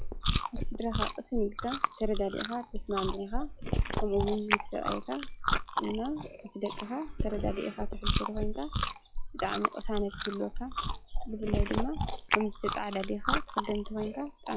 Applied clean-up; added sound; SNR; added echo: classical method log-MMSE.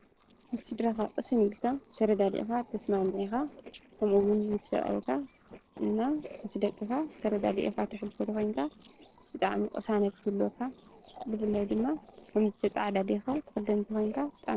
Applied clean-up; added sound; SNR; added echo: neural separator model SepFormer DNS4.